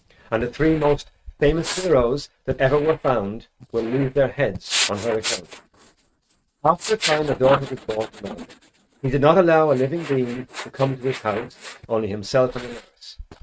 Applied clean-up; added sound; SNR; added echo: neural mask model RNNoise.